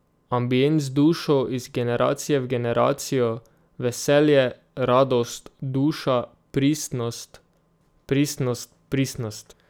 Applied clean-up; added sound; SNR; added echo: none; none; none; none.